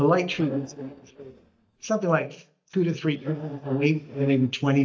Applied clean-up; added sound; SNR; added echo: neural mask model DeepFilterNet 3.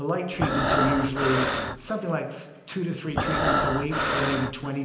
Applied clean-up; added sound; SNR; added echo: none; Breathing; -3 dB; reverberation time 0.8 s.